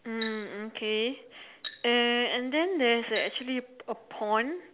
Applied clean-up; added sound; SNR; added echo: none; Glass; 16 dB; none.